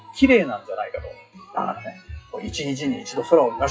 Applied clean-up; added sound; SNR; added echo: classical method WPE with log-MMSE.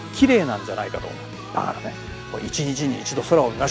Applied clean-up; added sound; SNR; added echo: none; none; none; none.